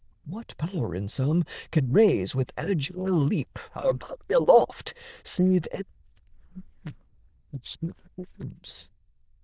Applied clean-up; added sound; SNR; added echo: neural diffusion model UNIVERSE++.